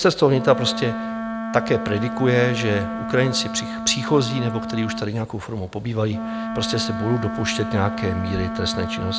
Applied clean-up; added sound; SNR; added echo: none; Wind instrument, woodwind instrument; 6 dB; none.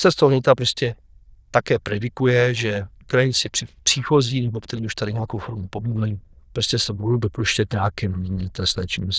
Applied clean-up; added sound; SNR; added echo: neural diffusion model UNIVERSE++.